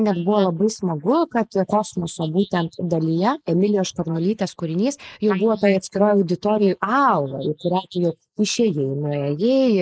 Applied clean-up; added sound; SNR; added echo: neural mask model Resemble Enhance denoiser.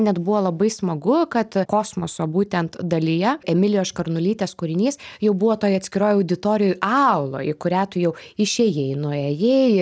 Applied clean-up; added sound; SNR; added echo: none; none; none; none.